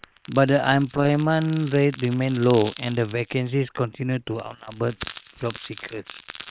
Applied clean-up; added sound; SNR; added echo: neural separator model SepFormer WHAM!.